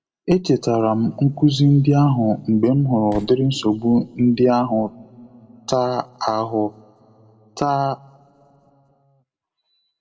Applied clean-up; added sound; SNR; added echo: none; Slam; 18 dB; reverberation time 1.2 s.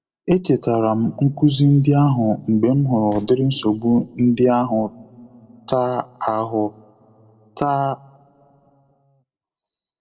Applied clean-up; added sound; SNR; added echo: neural separator model SepFormer DNS4.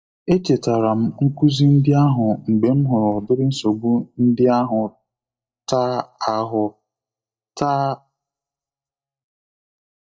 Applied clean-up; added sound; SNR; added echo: neural mask model DeepFilterNet 3.